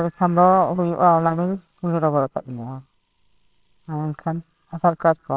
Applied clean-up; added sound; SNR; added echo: neural separator model SepFormer WHAMR!.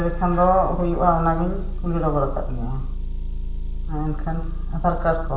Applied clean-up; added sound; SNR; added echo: none; Motor vehicle (road) / Engine; 2 dB; reverberation time 0.7 s.